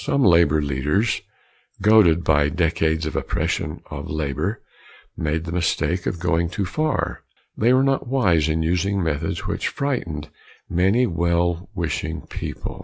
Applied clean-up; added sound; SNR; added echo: none; none; none; none.